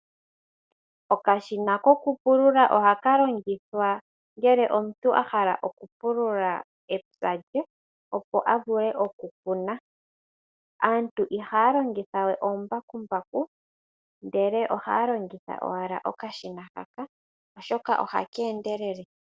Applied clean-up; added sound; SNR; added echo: none; none; none; none.